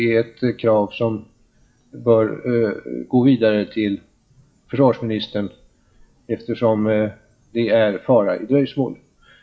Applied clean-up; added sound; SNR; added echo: classical method WPE with log-MMSE.